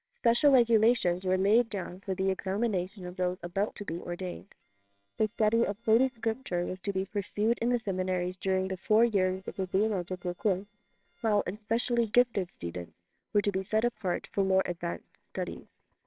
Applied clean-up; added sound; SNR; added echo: neural separator model SepFormer WHAMR!.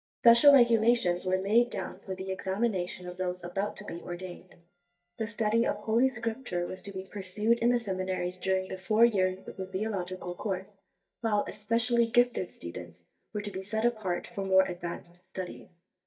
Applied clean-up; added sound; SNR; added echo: neural mask model DeepFilterNet 3.